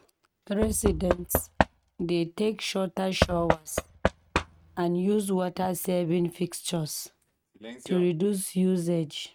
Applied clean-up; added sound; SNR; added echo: neural mask model RNNoise.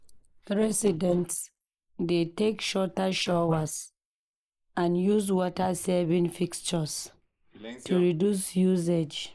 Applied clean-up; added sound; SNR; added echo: neural mask model Resemble Enhance denoiser.